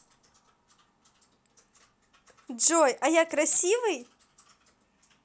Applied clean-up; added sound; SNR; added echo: none; none; none; none.